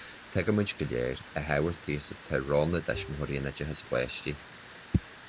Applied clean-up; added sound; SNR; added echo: none; Bowed string instrument + Water; 16 dB; none.